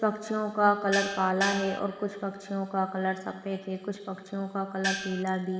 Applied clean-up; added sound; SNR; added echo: none; Gong; 4 dB; reverberation time 2.4 s.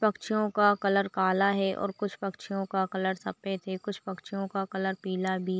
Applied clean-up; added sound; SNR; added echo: none; none; none; none.